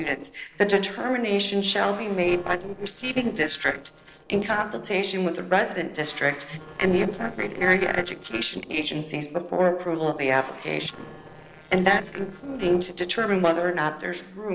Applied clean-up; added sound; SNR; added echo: neural separator model SepFormer DNS4.